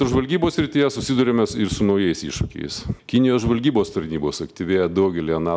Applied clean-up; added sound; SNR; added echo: none; none; none; none.